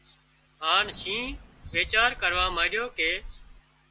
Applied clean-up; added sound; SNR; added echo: none; Fireworks; 14 dB; none.